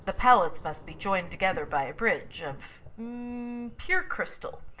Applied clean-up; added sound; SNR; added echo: none; Thunder / Rain; 20 dB; reverberation time 0.4 s.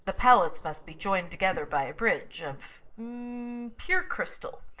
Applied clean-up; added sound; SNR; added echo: neural separator model SepFormer DNS4.